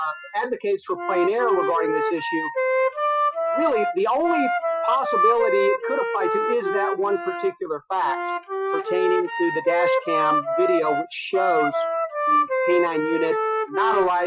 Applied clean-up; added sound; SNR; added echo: classical method Wiener filter.